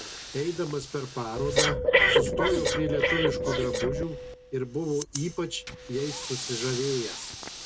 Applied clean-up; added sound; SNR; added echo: none; Breathing; -2 dB; none.